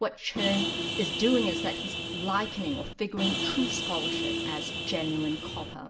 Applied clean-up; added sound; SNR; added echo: none; Vehicle horn, car horn, honking; 1 dB; reverberation time 0.5 s.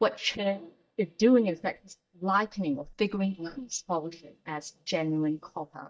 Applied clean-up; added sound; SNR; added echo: neural mask model DeepFilterNet 3.